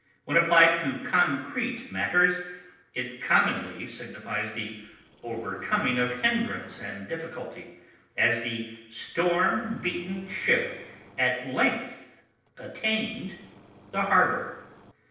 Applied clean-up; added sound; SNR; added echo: neural separator model SepFormer DNS4.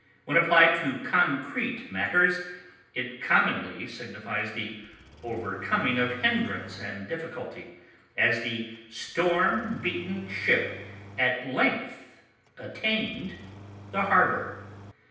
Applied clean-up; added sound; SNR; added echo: none; Engine starting; 18 dB; reverberation time 0.9 s.